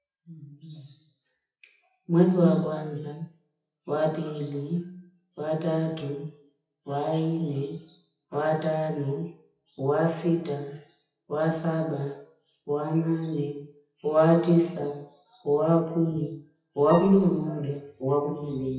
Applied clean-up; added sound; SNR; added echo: classical method WPE with log-MMSE.